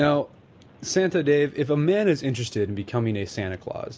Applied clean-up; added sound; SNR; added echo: none; none; none; none.